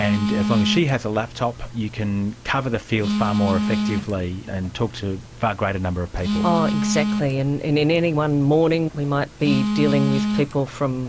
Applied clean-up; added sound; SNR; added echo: none; Telephone; 4 dB; none.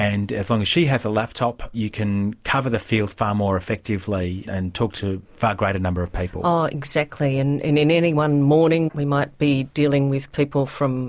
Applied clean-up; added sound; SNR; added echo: none; none; none; none.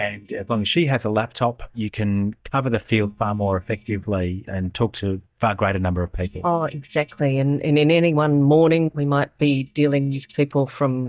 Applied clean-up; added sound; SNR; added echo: neural mask model DeepFilterNet 3.